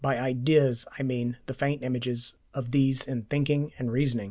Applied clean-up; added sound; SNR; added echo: none; none; none; none.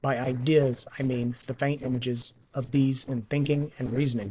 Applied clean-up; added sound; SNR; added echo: neural separator model SepFormer DNS4.